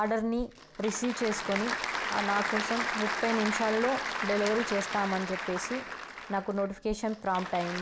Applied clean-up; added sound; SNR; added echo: none; Applause / Crowd; 4 dB; none.